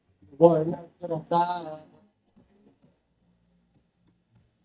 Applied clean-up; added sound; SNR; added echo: neural mask model DeepFilterNet 3.